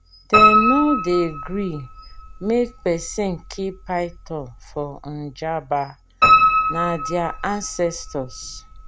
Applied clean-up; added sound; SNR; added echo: none; Piano; -2 dB; none.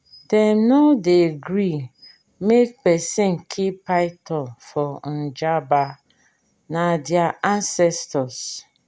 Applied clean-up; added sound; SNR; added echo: none; none; none; none.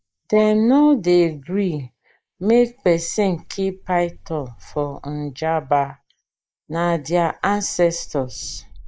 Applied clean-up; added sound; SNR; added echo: neural mask model Resemble Enhance denoiser.